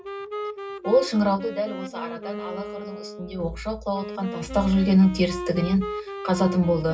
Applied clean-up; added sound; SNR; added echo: none; Wind instrument, woodwind instrument; 10 dB; reverberation time 0.4 s.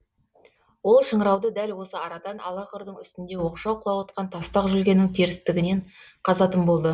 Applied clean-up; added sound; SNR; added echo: none; none; none; none.